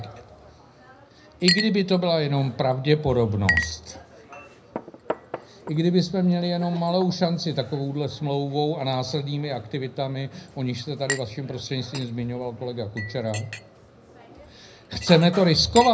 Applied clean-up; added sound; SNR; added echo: none; Chink, clink; 11 dB; reverberation time 0.4 s.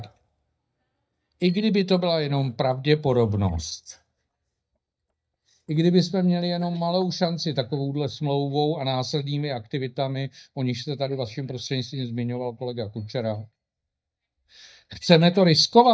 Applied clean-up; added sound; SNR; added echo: neural mask model DeepFilterNet 3.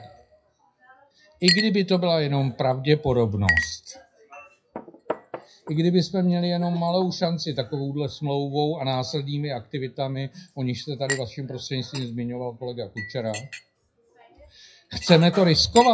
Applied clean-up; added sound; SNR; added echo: classical method WPE with log-MMSE.